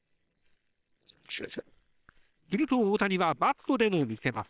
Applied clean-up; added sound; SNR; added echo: neural separator model SepFormer WHAM!.